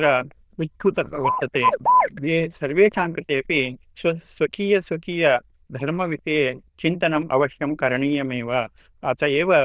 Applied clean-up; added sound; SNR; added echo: neural diffusion model UNIVERSE++.